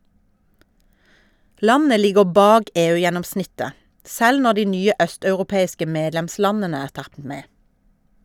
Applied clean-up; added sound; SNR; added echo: none; none; none; none.